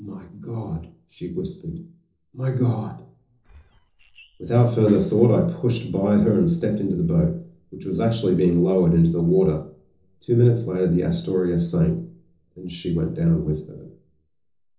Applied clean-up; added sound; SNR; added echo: neural separator model SepFormer DNS4.